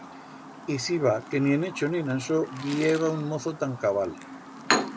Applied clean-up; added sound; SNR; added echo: none; Chirp, tweet; 7 dB; none.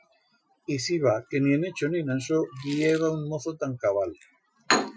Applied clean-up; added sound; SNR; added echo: classical method Wiener filter.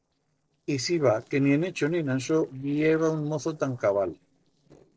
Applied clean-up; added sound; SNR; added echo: neural separator model SepFormer DNS4.